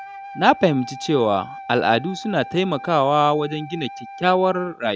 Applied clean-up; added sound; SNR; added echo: none; Wind instrument, woodwind instrument; 16 dB; none.